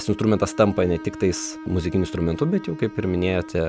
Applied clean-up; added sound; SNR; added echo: none; Bowed string instrument; 14 dB; none.